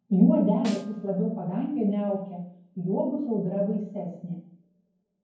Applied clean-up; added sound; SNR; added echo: none; Snare drum; 18 dB; reverberation time 0.9 s.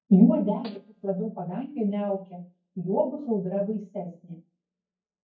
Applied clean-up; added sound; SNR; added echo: neural mask model DeepFilterNet 3.